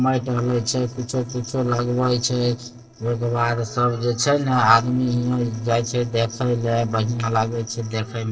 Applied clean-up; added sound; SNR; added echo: neural separator model SepFormer DNS4.